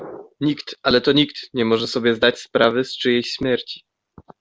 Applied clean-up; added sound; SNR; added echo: none; none; none; none.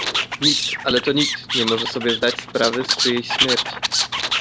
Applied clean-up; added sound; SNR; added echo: none; Animal; -1 dB; none.